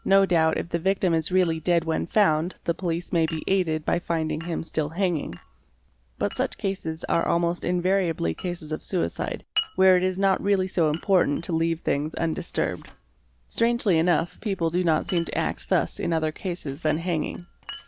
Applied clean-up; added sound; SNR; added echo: none; Glass; 20 dB; none.